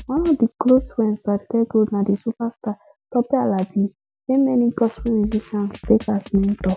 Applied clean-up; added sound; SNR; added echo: none; Drum kit; 19 dB; none.